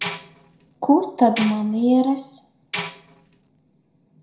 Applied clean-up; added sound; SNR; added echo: none; Tambourine; 13 dB; reverberation time 0.4 s.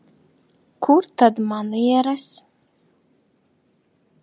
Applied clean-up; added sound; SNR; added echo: none; none; none; none.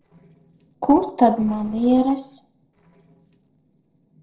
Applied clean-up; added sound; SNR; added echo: neural separator model SepFormer DNS4.